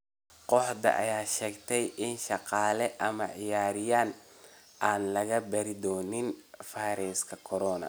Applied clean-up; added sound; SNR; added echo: none; none; none; none.